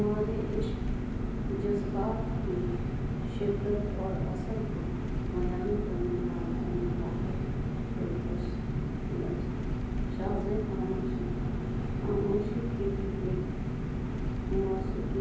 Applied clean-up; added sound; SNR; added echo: none; Engine; -4 dB; reverberation time 0.9 s.